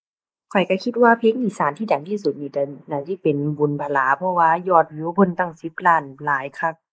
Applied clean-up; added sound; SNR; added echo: neural mask model Resemble Enhance denoiser.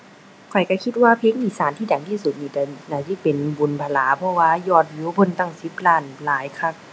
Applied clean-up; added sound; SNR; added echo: none; none; none; none.